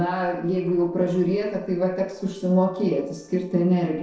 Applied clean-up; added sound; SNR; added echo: neural separator model SepFormer DNS4.